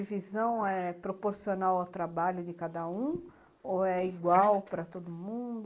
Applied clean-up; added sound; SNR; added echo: neural mask model Resemble Enhance denoiser.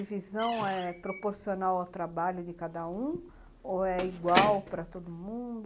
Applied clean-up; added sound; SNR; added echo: none; Squeak / Slam / Wood; 7 dB; none.